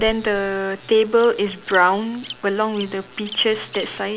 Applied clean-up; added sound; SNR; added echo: none; Bird vocalization, bird call, bird song; 19 dB; none.